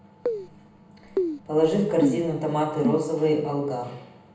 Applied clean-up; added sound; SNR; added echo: none; Keyboard (musical); 3 dB; reverberation time 0.8 s.